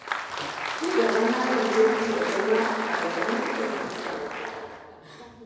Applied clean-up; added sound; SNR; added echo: none; Applause; 4 dB; reverberation time 2.2 s.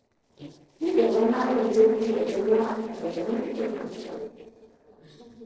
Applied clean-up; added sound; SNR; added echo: neural separator model SepFormer DNS4.